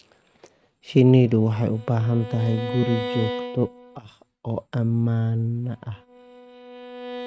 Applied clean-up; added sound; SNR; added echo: neural mask model RNNoise.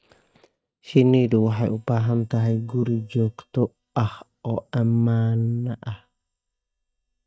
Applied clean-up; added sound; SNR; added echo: neural mask model DeepFilterNet 3.